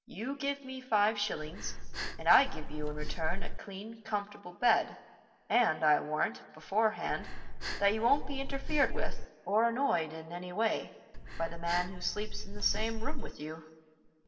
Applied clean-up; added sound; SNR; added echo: none; Breathing; -2 dB; reverberation time 1.5 s.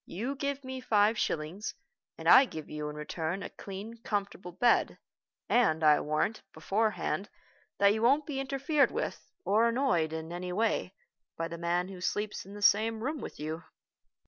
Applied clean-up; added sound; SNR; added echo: none; none; none; none.